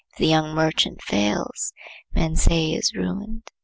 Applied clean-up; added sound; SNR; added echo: none; none; none; none.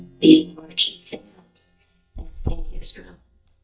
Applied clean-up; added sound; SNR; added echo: neural mask model DeepFilterNet 3.